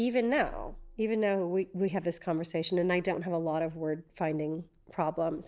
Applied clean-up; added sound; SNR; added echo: none; none; none; none.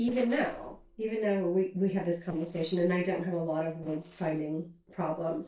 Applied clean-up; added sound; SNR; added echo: neural separator model SepFormer DNS4.